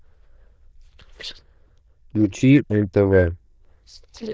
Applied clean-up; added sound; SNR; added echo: neural diffusion model UNIVERSE++.